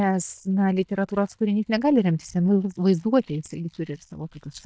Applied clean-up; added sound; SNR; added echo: neural mask model DeepFilterNet 3.